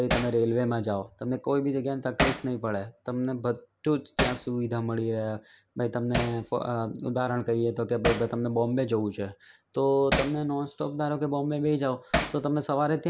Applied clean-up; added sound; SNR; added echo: none; Hammer; 8 dB; none.